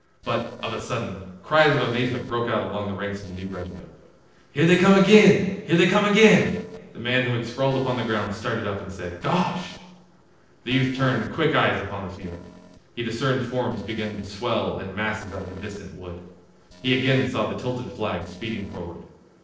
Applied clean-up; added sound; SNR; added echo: neural separator model SepFormer DNS4.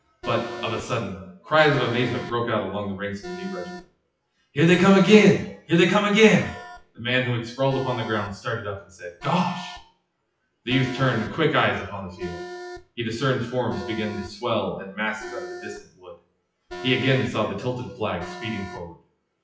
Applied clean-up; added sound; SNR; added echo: classical method WPE with log-MMSE.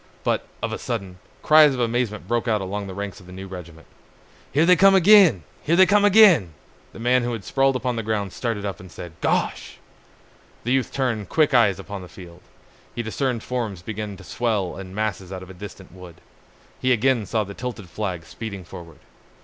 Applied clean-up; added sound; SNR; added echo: none; none; none; none.